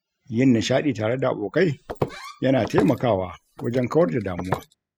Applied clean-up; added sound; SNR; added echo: classical method spectral subtraction.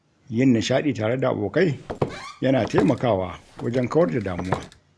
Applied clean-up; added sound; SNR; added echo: none; Walk, footsteps; 10 dB; none.